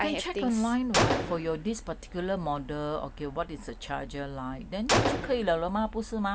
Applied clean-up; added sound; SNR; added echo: none; Gunshot, gunfire; 3 dB; none.